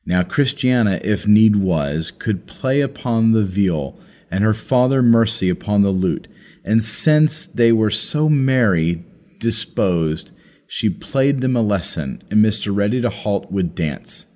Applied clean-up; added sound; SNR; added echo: none; none; none; none.